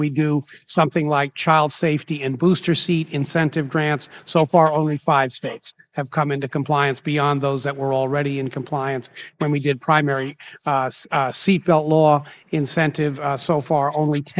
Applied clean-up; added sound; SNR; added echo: neural mask model Resemble Enhance denoiser.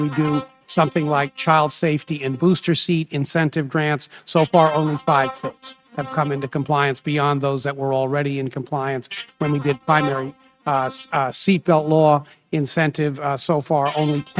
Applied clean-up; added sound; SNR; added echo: neural mask model RNNoise.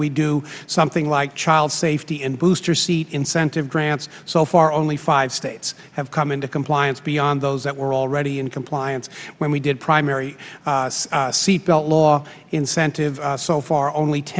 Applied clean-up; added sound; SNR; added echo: none; none; none; none.